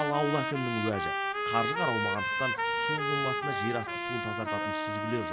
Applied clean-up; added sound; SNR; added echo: none; Trumpet; -2 dB; none.